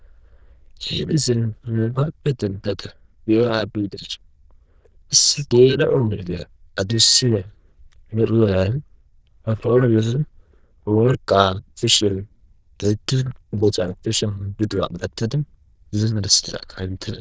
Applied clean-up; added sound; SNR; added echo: neural diffusion model UNIVERSE++.